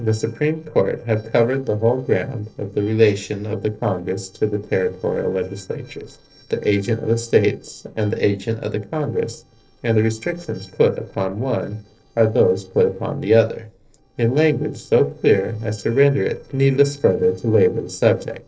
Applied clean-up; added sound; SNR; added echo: neural separator model SepFormer DNS4.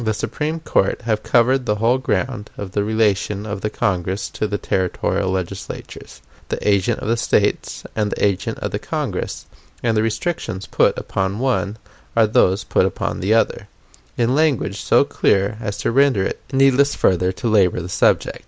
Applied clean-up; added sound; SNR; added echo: none; none; none; none.